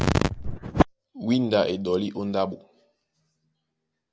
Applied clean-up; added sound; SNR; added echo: none; none; none; none.